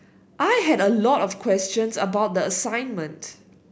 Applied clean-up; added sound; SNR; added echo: none; none; none; none.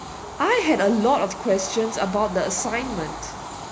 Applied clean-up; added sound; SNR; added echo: none; Train / Bird vocalization, bird call, bird song; 11 dB; none.